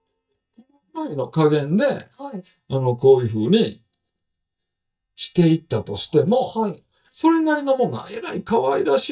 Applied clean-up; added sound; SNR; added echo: neural mask model DeepFilterNet 3.